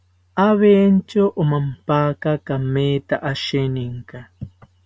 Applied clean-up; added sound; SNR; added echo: none; none; none; none.